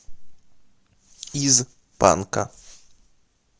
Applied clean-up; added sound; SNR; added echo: none; none; none; none.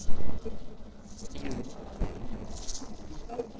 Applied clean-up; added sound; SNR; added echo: neural separator model SepFormer DNS4.